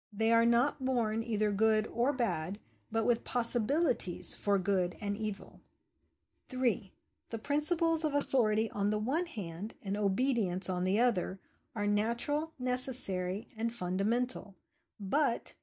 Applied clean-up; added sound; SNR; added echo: neural mask model DeepFilterNet 3.